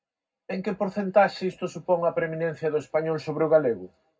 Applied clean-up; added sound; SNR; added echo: none; none; none; reverberation time 0.3 s.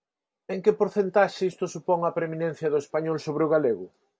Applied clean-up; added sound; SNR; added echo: none; none; none; none.